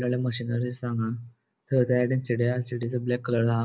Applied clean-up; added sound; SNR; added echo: none; none; none; none.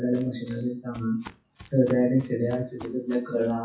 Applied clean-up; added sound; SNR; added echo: classical method WPE with log-MMSE.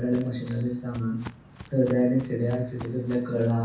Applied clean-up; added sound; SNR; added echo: none; Walk, footsteps; 19 dB; reverberation time 0.7 s.